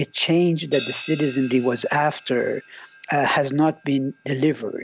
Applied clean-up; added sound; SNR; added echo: none; Crash cymbal; 16 dB; none.